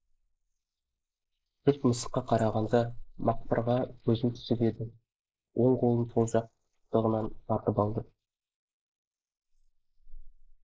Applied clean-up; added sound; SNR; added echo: neural mask model Resemble Enhance denoiser.